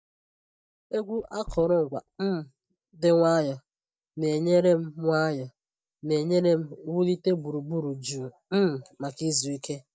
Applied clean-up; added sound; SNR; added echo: neural mask model DeepFilterNet 3.